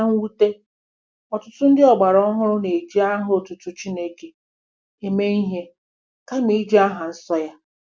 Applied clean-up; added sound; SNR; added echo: none; none; none; none.